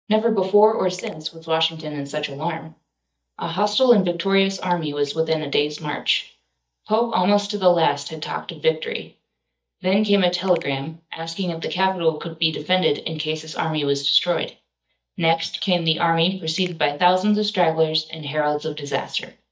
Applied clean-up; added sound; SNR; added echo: neural mask model DeepFilterNet 3.